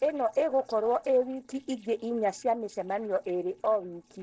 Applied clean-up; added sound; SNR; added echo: neural separator model SepFormer DNS4.